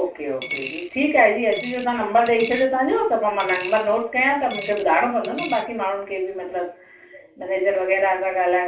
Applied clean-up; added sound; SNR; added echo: none; Coin (dropping); 14 dB; reverberation time 0.3 s.